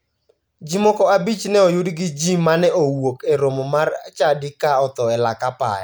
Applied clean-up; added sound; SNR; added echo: none; none; none; none.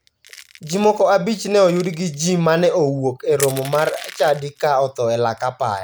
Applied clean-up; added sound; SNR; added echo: none; Crushing; 19 dB; none.